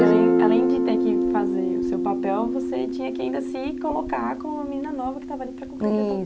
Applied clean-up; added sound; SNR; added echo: none; Guitar; -3 dB; none.